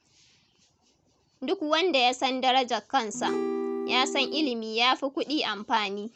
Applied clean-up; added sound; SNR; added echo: none; Acoustic guitar / Strum; 3 dB; none.